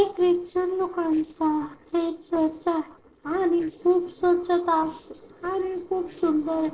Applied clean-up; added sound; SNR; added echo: neural separator model SepFormer DNS4.